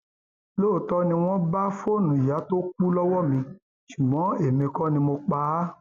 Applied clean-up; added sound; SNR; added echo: none; none; none; none.